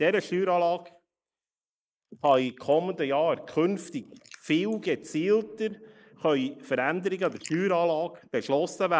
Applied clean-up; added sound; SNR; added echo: neural mask model Resemble Enhance denoiser.